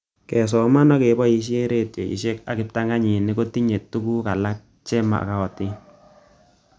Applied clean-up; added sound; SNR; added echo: none; none; none; none.